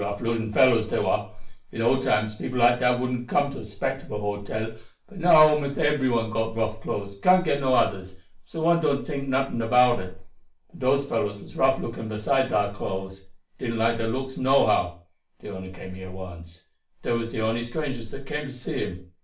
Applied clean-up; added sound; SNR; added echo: none; none; none; reverberation time 0.3 s.